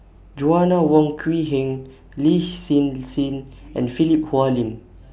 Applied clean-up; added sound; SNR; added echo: none; none; none; none.